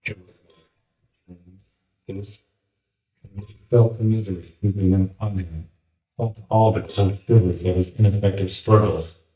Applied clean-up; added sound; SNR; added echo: neural mask model DeepFilterNet 3.